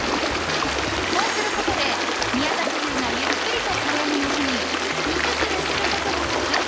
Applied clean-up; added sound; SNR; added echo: none; Stream; -5 dB; none.